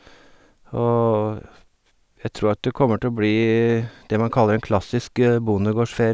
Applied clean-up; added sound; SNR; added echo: none; none; none; none.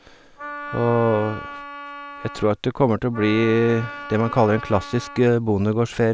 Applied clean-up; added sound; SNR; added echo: none; Wind instrument, woodwind instrument; 14 dB; none.